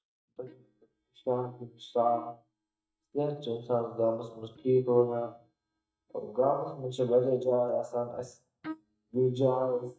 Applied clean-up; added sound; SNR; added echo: neural mask model DeepFilterNet 3.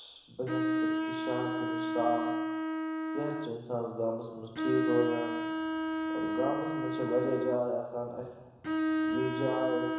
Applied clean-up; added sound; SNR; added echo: none; Bowed string instrument; -1 dB; reverberation time 1.0 s.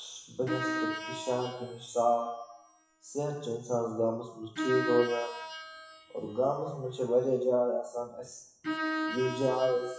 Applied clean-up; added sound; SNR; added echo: classical method WPE with log-MMSE.